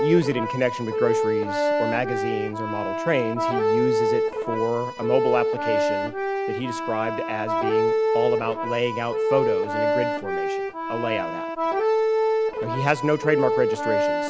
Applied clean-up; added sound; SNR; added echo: none; Accordion; -3 dB; none.